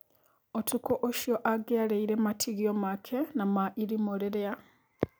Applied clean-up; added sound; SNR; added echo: none; none; none; none.